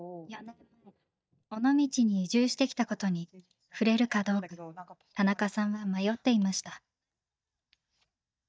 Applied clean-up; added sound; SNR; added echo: neural mask model DeepFilterNet 3.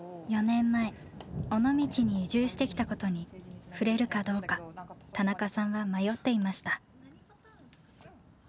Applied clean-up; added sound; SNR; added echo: none; Thunder; 16 dB; none.